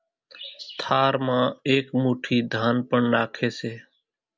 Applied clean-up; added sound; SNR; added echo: none; none; none; none.